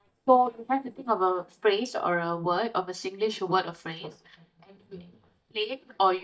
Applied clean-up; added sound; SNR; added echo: neural mask model DeepFilterNet 3.